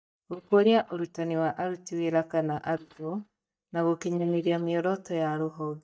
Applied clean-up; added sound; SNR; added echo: neural mask model DeepFilterNet 3.